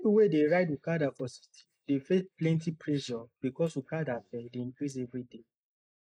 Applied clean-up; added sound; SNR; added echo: neural mask model Resemble Enhance denoiser.